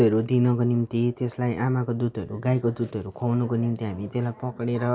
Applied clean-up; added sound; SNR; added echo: none; none; none; none.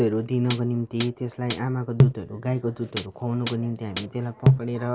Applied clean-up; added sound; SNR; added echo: none; Hi-hat; -1 dB; none.